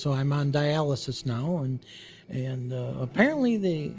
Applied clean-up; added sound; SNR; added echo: none; none; none; none.